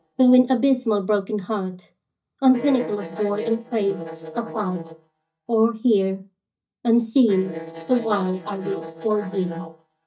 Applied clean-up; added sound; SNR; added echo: neural mask model DeepFilterNet 3.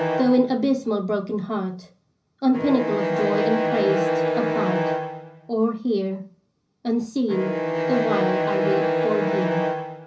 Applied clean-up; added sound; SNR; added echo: none; Bowed string instrument; 1 dB; reverberation time 0.5 s.